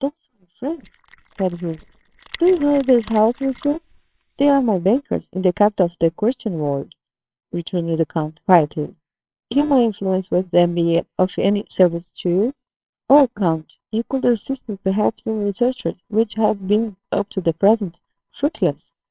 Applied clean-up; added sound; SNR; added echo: neural separator model SepFormer WHAMR!.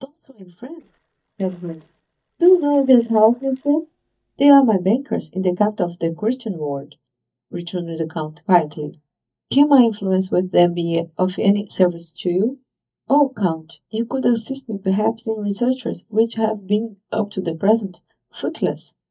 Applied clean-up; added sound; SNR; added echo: neural mask model DeepFilterNet 3.